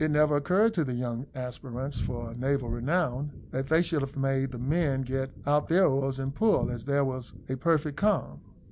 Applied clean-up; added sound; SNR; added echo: none; Thunder; 12 dB; none.